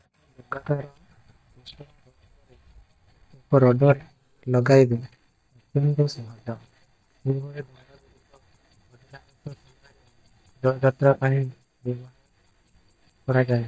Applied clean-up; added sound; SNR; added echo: neural mask model DeepFilterNet 3.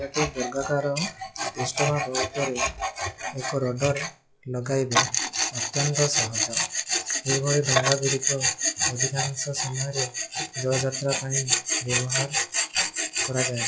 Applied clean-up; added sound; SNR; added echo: classical method log-MMSE.